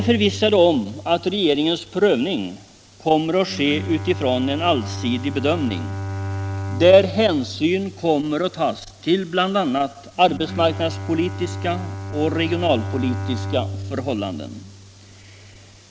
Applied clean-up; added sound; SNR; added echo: none; Bowed string instrument; 10 dB; none.